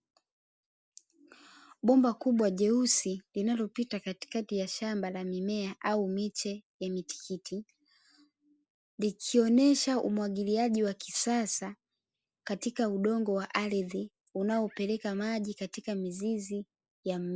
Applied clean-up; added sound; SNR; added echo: neural mask model Resemble Enhance denoiser.